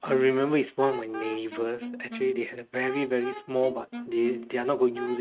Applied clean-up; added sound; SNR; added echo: neural mask model RNNoise.